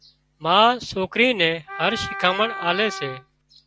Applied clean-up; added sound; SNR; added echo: none; Wind instrument, woodwind instrument; 10 dB; none.